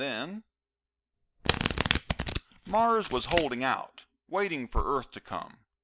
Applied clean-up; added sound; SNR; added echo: none; Domestic sounds, home sounds; 1 dB; none.